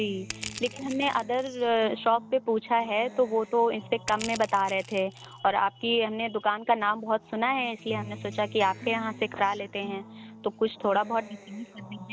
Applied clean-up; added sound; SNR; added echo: none; Crushing + Acoustic guitar; 16 dB; none.